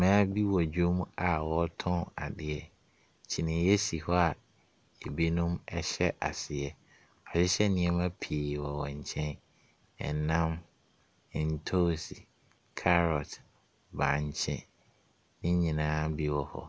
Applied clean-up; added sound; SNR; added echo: none; none; none; none.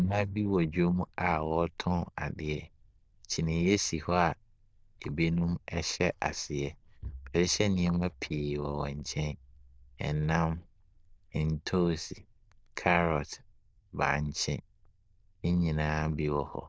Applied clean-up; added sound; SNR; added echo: neural diffusion model UNIVERSE++.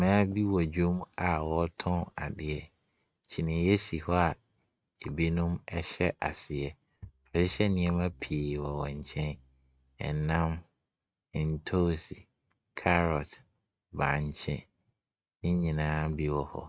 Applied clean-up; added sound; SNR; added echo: neural mask model RNNoise.